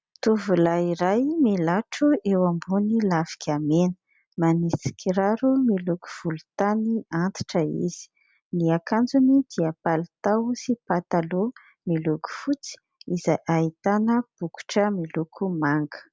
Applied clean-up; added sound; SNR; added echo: none; none; none; none.